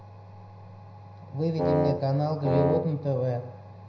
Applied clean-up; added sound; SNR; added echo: none; Wind instrument, woodwind instrument; -1 dB; reverberation time 0.7 s.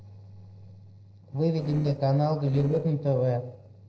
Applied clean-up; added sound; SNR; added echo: neural separator model SepFormer DNS4.